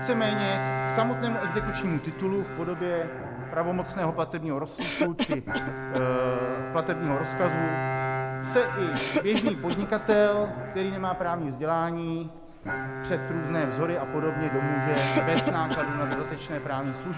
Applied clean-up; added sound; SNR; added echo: none; Bowed string instrument + Cough; 2 dB; none.